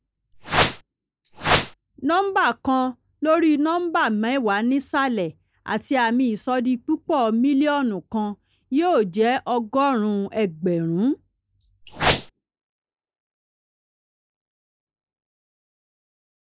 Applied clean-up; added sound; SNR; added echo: neural mask model Resemble Enhance denoiser.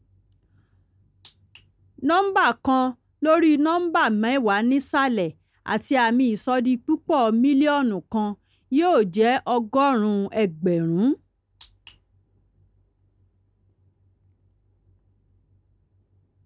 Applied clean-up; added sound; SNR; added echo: none; none; none; none.